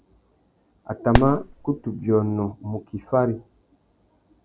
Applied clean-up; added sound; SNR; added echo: none; Fireworks; 1 dB; none.